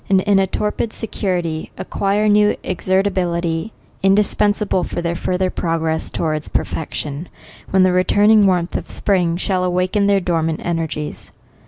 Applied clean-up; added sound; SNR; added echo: none; none; none; none.